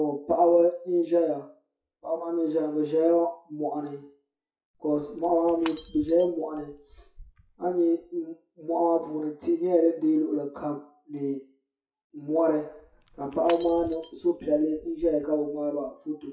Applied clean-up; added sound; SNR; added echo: classical method WPE with log-MMSE.